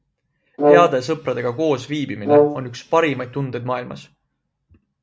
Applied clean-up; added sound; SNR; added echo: none; Brass instrument; -3 dB; none.